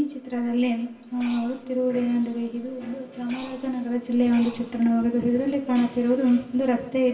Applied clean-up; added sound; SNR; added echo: none; Breathing; 19 dB; reverberation time 1.0 s.